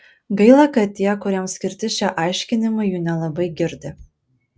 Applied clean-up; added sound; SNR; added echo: none; none; none; none.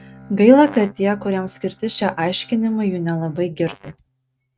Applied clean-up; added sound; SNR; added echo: neural mask model RNNoise.